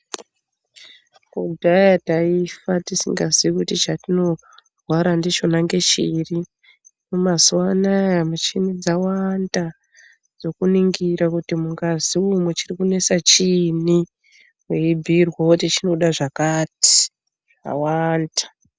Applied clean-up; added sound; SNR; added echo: none; none; none; none.